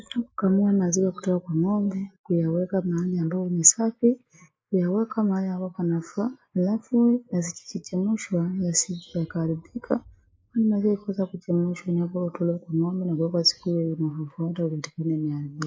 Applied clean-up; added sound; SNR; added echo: neural mask model Resemble Enhance denoiser.